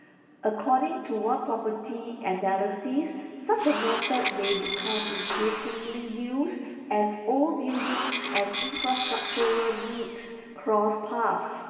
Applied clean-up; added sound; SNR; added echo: none; Tools; -1 dB; reverberation time 2.4 s.